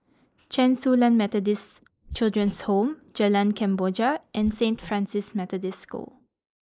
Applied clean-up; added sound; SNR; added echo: neural mask model Resemble Enhance denoiser.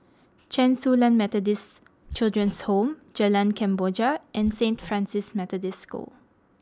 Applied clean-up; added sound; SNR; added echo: none; Hammer; 19 dB; none.